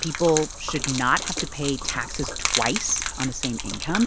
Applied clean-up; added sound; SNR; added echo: none; Gurgling / Liquid; 3 dB; none.